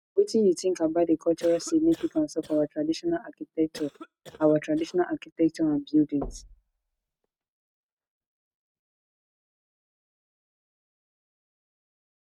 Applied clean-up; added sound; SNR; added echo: neural mask model RNNoise.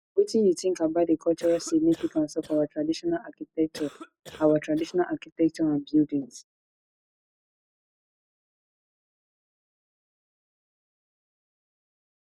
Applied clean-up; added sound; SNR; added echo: neural mask model Resemble Enhance denoiser.